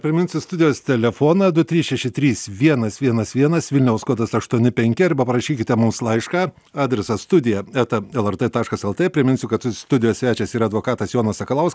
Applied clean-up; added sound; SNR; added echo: none; none; none; none.